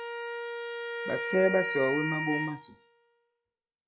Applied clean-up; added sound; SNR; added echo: classical method log-MMSE.